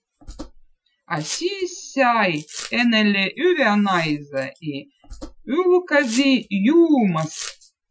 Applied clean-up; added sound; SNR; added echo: classical method Wiener filter.